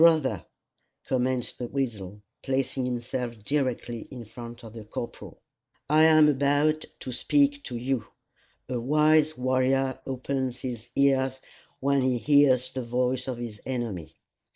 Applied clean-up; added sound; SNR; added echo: neural mask model Resemble Enhance denoiser.